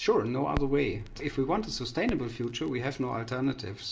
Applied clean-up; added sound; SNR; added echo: none; Crackle; 11 dB; reverberation time 0.3 s.